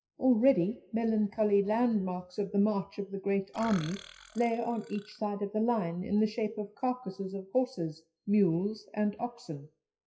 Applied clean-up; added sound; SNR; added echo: classical method WPE with log-MMSE.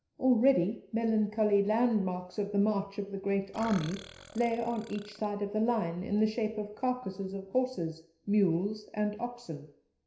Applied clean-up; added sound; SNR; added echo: none; Burping, eructation; 17 dB; reverberation time 0.5 s.